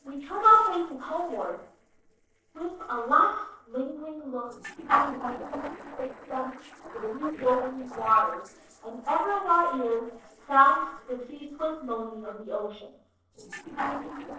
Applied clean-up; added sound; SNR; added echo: neural separator model SepFormer DNS4.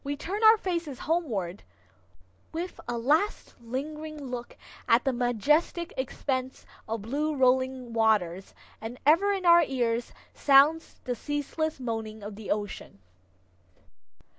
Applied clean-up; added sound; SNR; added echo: none; none; none; none.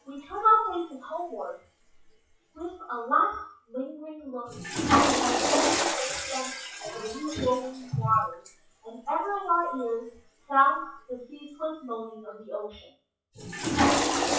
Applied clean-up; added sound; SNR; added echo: classical method WPE with log-MMSE.